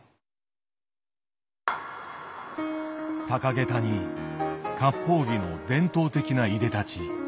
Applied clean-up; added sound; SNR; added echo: none; none; none; none.